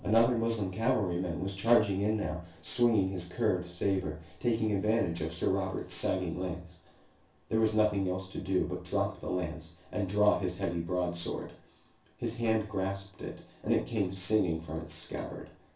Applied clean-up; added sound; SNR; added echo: none; none; none; reverberation time 0.3 s.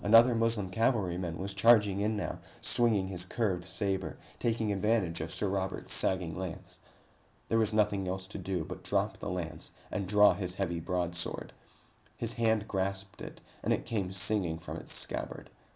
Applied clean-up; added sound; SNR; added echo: none; none; none; none.